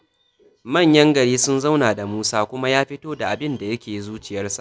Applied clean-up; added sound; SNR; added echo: none; none; none; none.